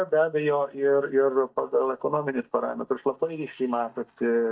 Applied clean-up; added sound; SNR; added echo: neural mask model DeepFilterNet 3.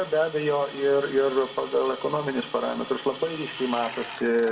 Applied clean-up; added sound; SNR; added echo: none; Drill; 15 dB; reverberation time 1.2 s.